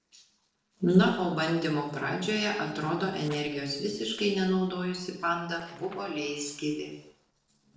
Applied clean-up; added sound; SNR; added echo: neural separator model SepFormer DNS4.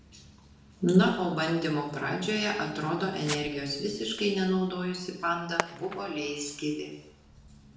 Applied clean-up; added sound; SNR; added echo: none; Fireworks; 14 dB; reverberation time 0.8 s.